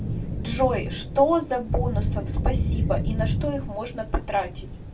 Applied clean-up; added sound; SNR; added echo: none; Thunder / Rain; 1 dB; reverberation time 0.2 s.